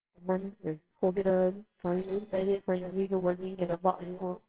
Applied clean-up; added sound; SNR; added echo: neural separator model SepFormer WHAMR!.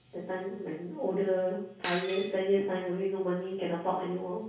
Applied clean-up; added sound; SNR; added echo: none; Shatter; 12 dB; reverberation time 0.6 s.